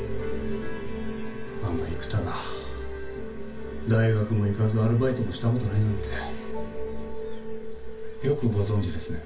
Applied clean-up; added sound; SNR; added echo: none; none; none; reverberation time 0.2 s.